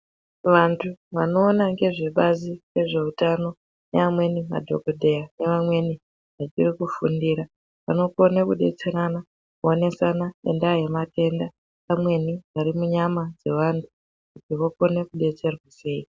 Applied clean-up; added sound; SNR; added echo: none; none; none; none.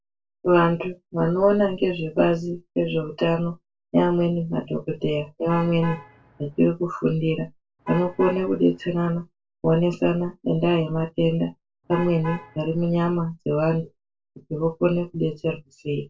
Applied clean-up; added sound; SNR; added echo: neural separator model SepFormer DNS4.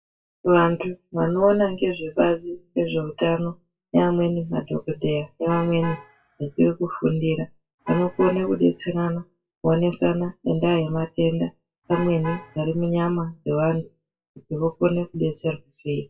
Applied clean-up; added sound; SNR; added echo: classical method WPE with log-MMSE.